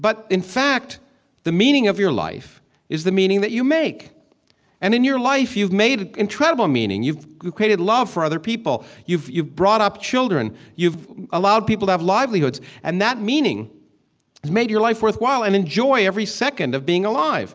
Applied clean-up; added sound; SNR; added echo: none; none; none; none.